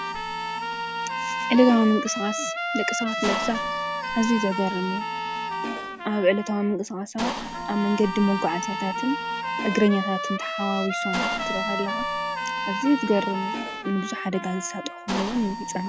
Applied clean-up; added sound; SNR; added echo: none; Mechanisms + Trumpet; 3 dB; none.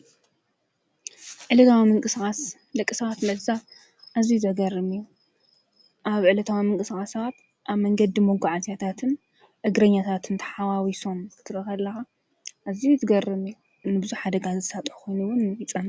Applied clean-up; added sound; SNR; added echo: none; none; none; none.